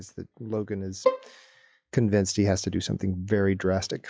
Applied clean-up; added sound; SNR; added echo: classical method log-MMSE.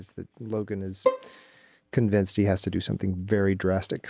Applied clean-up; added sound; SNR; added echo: none; Bowed string instrument; 5 dB; none.